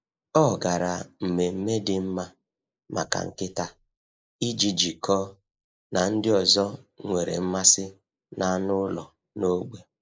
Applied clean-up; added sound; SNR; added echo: neural mask model Resemble Enhance denoiser.